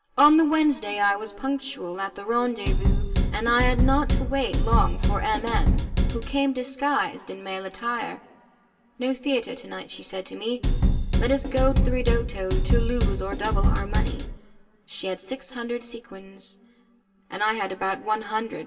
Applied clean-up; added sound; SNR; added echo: none; Drum kit; -5 dB; reverberation time 2.8 s.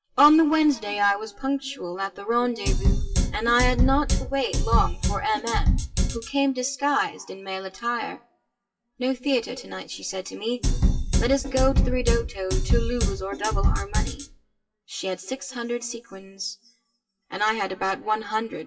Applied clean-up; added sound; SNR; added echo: classical method WPE with log-MMSE.